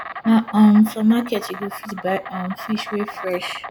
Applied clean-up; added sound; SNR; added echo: none; Insect; 14 dB; none.